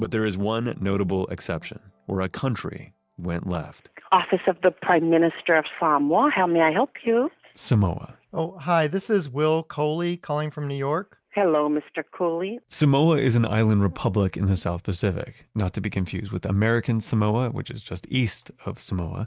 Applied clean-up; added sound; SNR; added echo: none; none; none; none.